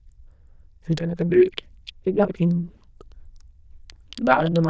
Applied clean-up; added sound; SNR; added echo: neural diffusion model UNIVERSE++.